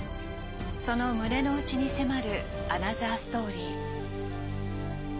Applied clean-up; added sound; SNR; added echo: none; Wind instrument, woodwind instrument; 10 dB; none.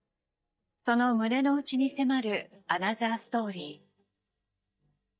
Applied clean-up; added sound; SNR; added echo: neural mask model DeepFilterNet 3.